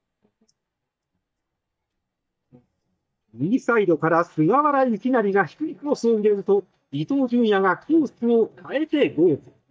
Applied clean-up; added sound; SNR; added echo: neural mask model DeepFilterNet 3.